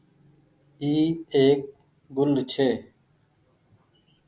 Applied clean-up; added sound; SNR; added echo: none; none; none; none.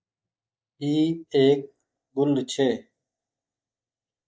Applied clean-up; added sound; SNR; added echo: neural mask model DeepFilterNet 3.